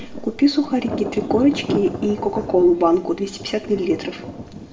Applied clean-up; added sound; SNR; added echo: none; Thunder; 10 dB; reverberation time 0.5 s.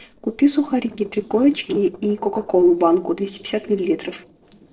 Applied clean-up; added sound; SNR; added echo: neural separator model SepFormer DNS4.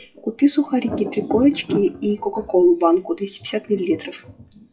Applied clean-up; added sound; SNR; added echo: classical method WPE with log-MMSE.